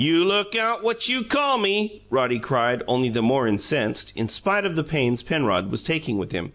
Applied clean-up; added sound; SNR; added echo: none; none; none; none.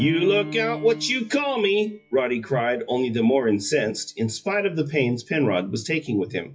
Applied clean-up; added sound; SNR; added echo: classical method WPE with log-MMSE.